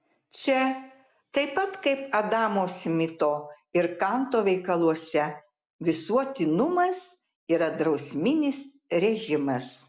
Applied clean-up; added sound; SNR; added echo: none; none; none; none.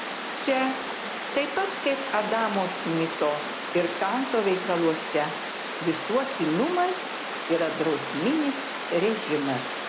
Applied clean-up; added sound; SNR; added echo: none; Water; 5 dB; none.